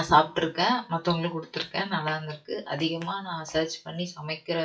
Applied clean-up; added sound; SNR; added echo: classical method WPE with log-MMSE.